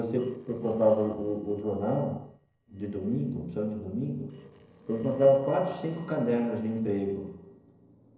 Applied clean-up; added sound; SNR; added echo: neural separator model SepFormer DNS4.